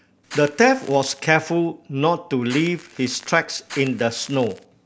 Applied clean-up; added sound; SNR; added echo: none; Crackle; 19 dB; none.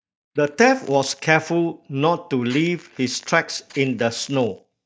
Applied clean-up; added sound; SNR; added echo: neural mask model DeepFilterNet 3.